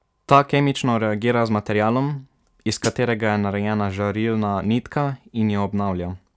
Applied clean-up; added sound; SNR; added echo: none; Hi-hat; 11 dB; none.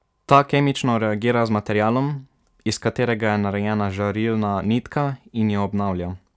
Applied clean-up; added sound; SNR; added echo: none; none; none; none.